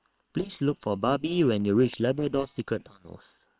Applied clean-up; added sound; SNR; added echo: neural separator model SepFormer WHAM!.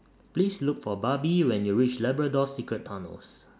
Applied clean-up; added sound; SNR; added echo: none; none; none; none.